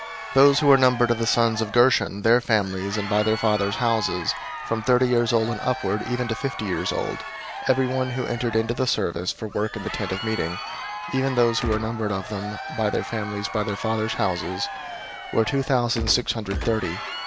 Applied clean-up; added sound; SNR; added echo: none; Crowd + Gunshot, gunfire; 10 dB; none.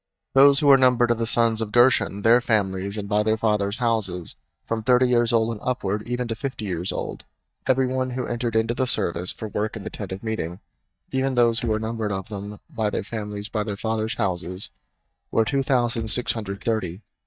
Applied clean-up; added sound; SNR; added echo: neural mask model DeepFilterNet 3.